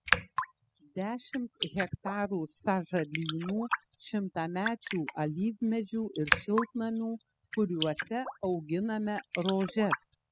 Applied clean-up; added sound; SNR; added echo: classical method spectral subtraction.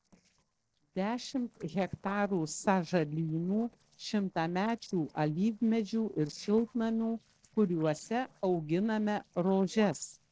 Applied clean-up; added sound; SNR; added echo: neural separator model SepFormer DNS4.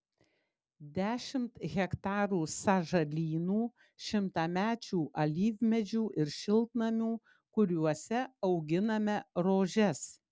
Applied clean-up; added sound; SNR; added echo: none; none; none; none.